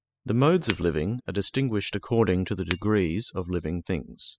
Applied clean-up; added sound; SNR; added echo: classical method spectral subtraction.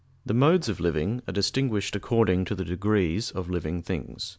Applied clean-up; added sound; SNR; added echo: none; none; none; none.